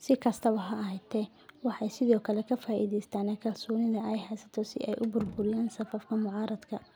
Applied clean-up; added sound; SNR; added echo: none; Slam; 19 dB; none.